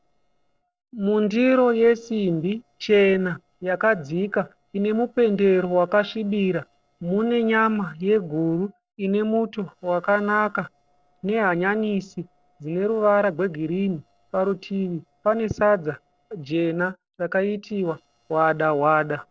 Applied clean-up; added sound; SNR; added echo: neural separator model SepFormer DNS4.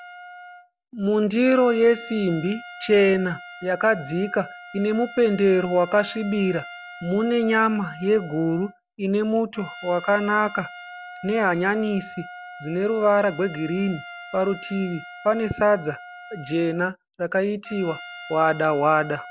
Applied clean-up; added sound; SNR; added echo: none; Trumpet; 17 dB; none.